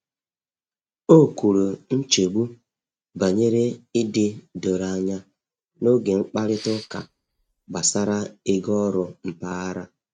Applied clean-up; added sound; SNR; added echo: neural mask model RNNoise.